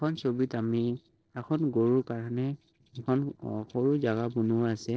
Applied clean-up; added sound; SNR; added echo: neural separator model SepFormer DNS4.